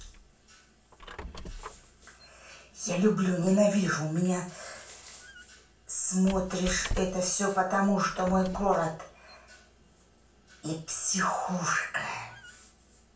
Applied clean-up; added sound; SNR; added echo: none; Squeak; 15 dB; reverberation time 0.2 s.